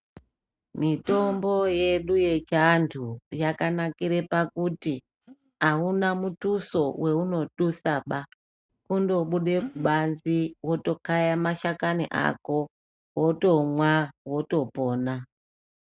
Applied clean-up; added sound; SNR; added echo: neural mask model RNNoise.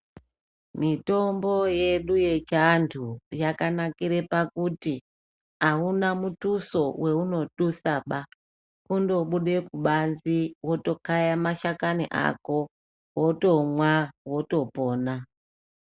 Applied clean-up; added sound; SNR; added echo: none; none; none; none.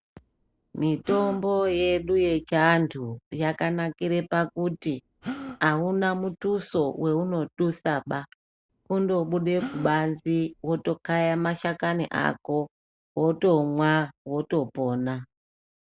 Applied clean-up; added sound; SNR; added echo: none; Gasp; 15 dB; none.